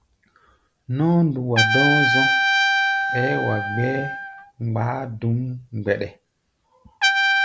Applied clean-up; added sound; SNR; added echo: none; Trumpet; -1 dB; none.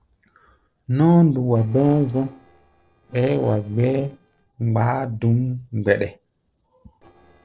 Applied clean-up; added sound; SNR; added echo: neural separator model SepFormer DNS4.